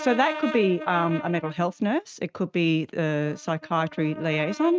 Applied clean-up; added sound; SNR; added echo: neural mask model RNNoise.